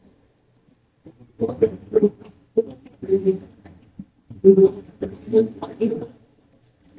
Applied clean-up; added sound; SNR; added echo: neural mask model DeepFilterNet 3.